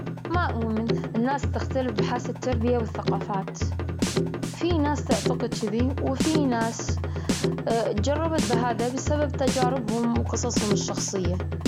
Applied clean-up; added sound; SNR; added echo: none; Drum kit; -1 dB; none.